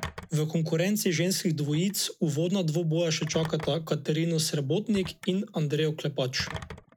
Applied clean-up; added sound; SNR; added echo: none; Telephone; 18 dB; none.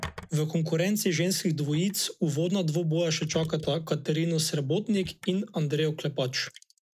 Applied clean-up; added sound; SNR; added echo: neural mask model Resemble Enhance denoiser.